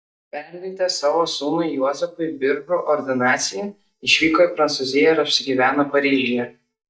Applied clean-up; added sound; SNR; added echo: neural mask model DeepFilterNet 3.